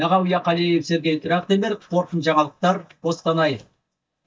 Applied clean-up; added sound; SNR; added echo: neural mask model DeepFilterNet 3.